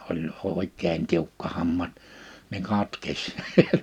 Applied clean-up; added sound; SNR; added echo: none; none; none; none.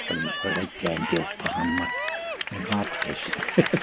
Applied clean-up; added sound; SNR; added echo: none; Cheering / Clapping; 2 dB; none.